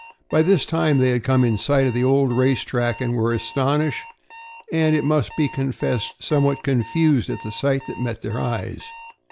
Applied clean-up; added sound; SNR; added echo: none; Alarm; 20 dB; none.